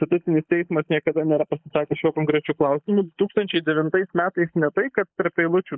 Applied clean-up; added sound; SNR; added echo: neural mask model Resemble Enhance denoiser.